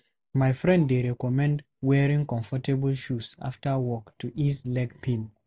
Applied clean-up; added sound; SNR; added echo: none; none; none; none.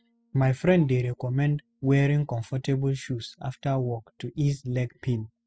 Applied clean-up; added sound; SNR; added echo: classical method spectral subtraction.